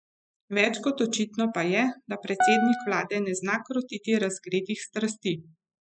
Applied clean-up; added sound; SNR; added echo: classical method spectral subtraction.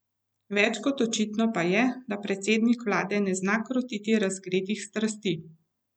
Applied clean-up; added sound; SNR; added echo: none; none; none; none.